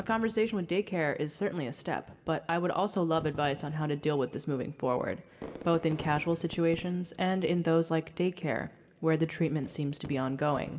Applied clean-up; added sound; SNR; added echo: none; Fireworks; 20 dB; reverberation time 1.6 s.